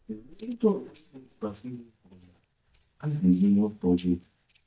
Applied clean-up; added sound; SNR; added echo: neural mask model DeepFilterNet 3.